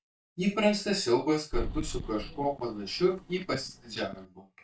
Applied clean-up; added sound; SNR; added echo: neural mask model DeepFilterNet 3.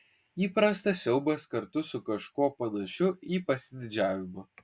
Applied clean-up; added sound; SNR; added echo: none; none; none; none.